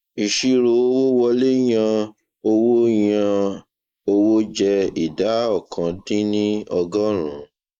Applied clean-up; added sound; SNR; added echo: neural mask model Resemble Enhance denoiser.